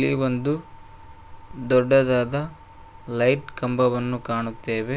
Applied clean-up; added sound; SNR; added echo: none; none; none; none.